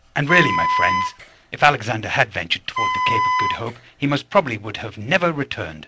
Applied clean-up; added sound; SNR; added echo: none; Wind instrument, woodwind instrument; 1 dB; none.